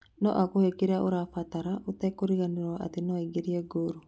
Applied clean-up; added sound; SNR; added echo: none; none; none; none.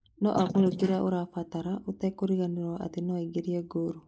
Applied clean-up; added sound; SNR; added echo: neural mask model Resemble Enhance denoiser.